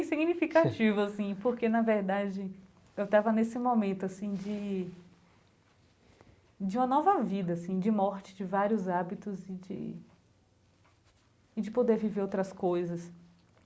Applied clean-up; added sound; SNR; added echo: none; none; none; none.